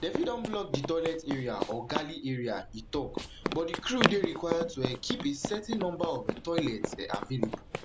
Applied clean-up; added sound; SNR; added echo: none; Run; 2 dB; none.